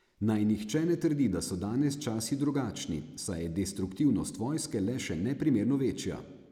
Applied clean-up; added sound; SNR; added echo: none; none; none; none.